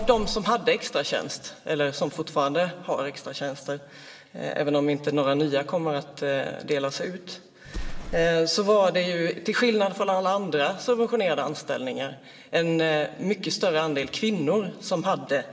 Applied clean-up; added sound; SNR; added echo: none; Explosion; 17 dB; reverberation time 2.1 s.